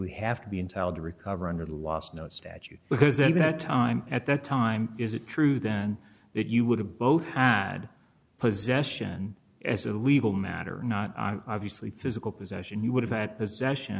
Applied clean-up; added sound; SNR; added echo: none; none; none; none.